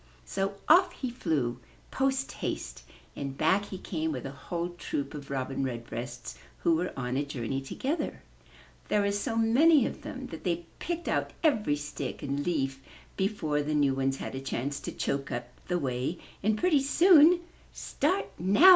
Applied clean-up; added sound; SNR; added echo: none; none; none; none.